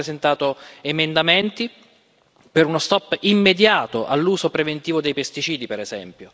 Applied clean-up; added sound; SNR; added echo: none; none; none; none.